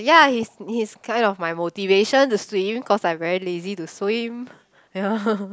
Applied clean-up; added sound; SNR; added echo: none; none; none; none.